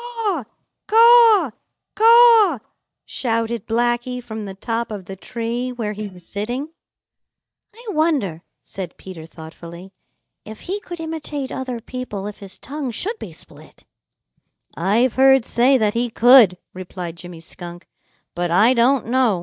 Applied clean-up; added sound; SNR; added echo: neural mask model DeepFilterNet 3.